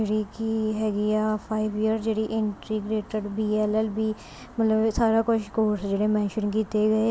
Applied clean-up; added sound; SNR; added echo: none; none; none; none.